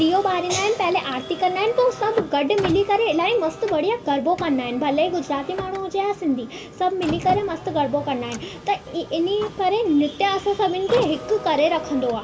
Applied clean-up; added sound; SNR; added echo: none; Car; 13 dB; reverberation time 1.3 s.